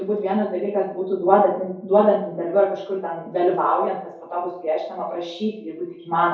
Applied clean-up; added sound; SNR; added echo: none; none; none; reverberation time 2.3 s.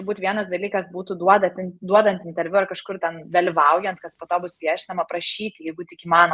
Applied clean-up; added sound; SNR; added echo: none; none; none; none.